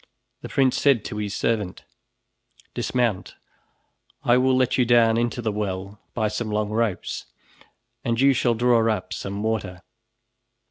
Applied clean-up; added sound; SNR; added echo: none; none; none; none.